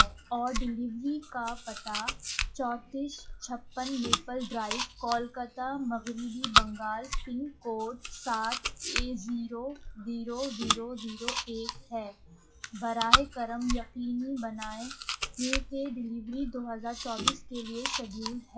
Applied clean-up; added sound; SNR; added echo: classical method WPE with log-MMSE.